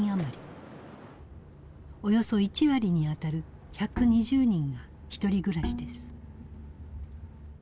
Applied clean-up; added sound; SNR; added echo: none; Bowed string instrument; 8 dB; none.